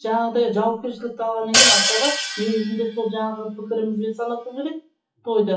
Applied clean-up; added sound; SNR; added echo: classical method WPE with log-MMSE.